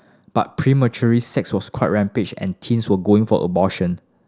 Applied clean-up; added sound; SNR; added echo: none; none; none; none.